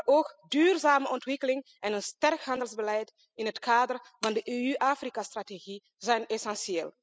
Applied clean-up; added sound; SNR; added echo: classical method spectral subtraction.